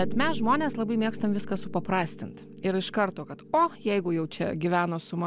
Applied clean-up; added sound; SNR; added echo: none; Piano; 8 dB; none.